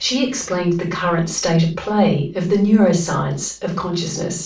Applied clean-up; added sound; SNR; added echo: none; none; none; reverberation time 0.3 s.